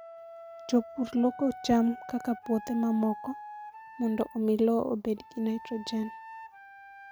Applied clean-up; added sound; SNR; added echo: none; Wind instrument, woodwind instrument; 15 dB; none.